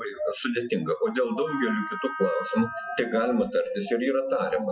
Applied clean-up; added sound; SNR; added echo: classical method Wiener filter.